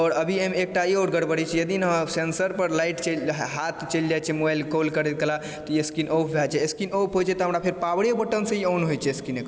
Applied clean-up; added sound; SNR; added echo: none; none; none; none.